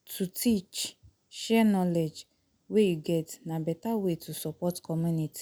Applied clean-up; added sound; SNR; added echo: none; none; none; none.